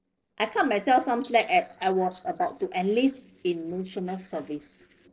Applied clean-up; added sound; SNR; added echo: neural separator model SepFormer DNS4.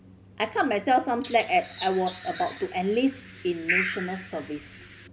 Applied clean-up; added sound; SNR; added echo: none; Bird; 7 dB; none.